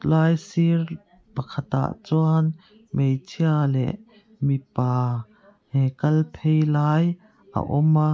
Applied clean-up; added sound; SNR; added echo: none; none; none; none.